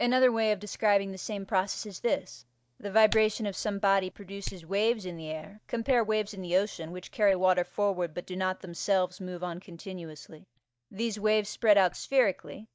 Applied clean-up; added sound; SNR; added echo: neural mask model DeepFilterNet 3.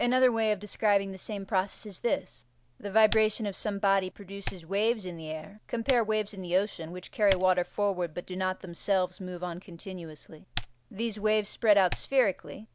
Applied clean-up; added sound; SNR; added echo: none; Typing; 14 dB; none.